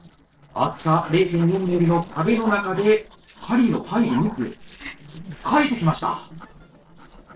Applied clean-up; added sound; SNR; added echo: neural separator model SepFormer DNS4.